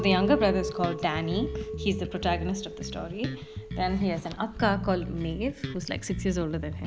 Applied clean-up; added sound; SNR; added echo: none; Bass guitar + Chink, clink; 6 dB; none.